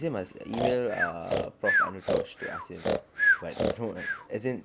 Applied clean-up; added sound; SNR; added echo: none; Breathing; -4 dB; none.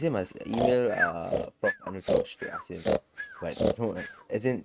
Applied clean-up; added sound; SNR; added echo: neural mask model RNNoise.